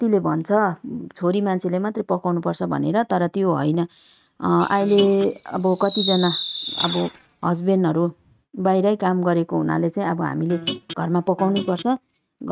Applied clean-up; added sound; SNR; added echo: neural mask model RNNoise.